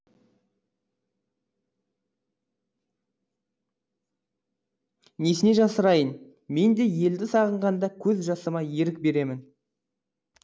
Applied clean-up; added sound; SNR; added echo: none; none; none; none.